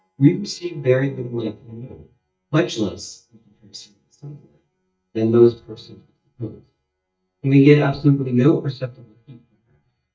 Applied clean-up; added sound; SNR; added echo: neural mask model DeepFilterNet 3.